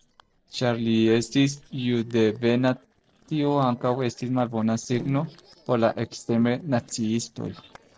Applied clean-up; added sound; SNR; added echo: neural separator model SepFormer DNS4.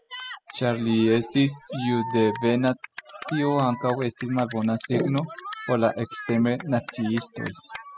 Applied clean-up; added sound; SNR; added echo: classical method spectral subtraction.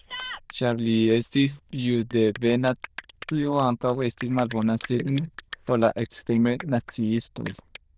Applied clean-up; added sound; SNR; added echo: neural diffusion model UNIVERSE++.